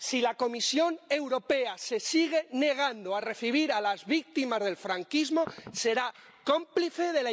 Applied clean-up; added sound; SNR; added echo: none; none; none; none.